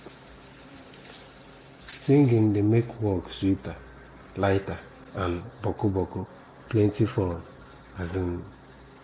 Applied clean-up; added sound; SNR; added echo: none; none; none; none.